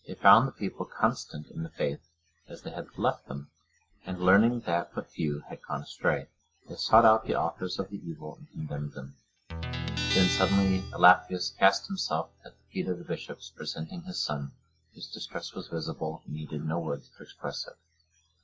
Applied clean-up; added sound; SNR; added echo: classical method log-MMSE.